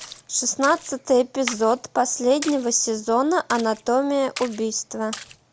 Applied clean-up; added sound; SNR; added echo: none; Splash, splatter; 17 dB; none.